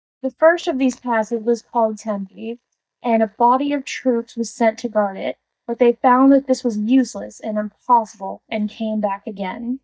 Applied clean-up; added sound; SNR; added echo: neural mask model DeepFilterNet 3.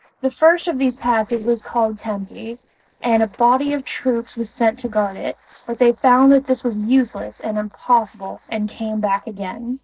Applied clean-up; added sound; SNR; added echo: neural separator model SepFormer DNS4.